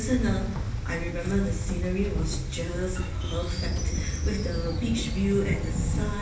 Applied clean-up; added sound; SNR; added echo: none; Train; -1 dB; reverberation time 1.0 s.